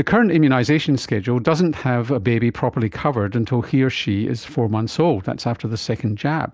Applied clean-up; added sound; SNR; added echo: none; none; none; none.